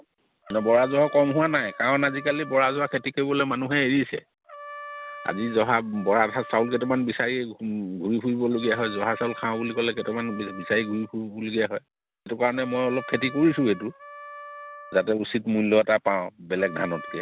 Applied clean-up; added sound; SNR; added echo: none; Trumpet; 17 dB; none.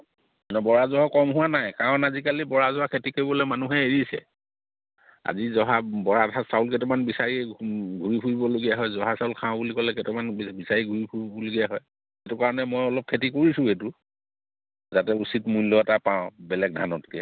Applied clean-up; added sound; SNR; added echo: none; none; none; none.